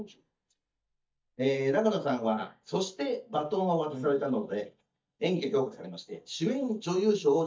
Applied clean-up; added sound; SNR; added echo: neural mask model DeepFilterNet 3.